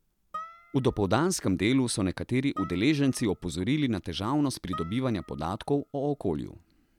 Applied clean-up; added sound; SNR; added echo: none; Harp; 19 dB; none.